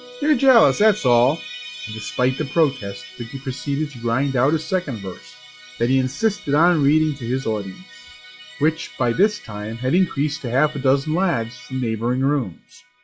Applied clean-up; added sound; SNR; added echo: classical method log-MMSE.